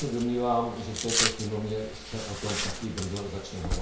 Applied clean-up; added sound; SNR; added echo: none; Domestic sounds, home sounds; 2 dB; reverberation time 0.6 s.